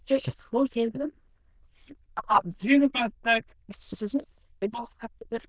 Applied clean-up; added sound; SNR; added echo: neural diffusion model UNIVERSE++.